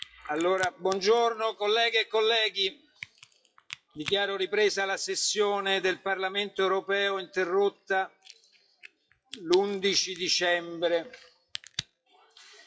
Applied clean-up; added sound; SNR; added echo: classical method WPE with log-MMSE.